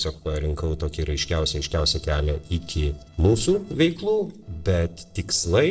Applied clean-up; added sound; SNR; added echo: neural separator model SepFormer DNS4.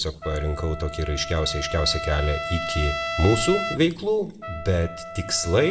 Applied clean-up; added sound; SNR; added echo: none; Trumpet; 8 dB; reverberation time 0.4 s.